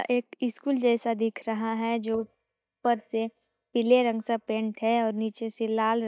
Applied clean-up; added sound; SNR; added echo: neural mask model DeepFilterNet 3.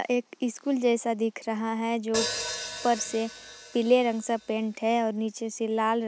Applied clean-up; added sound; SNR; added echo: none; Hi-hat; 10 dB; none.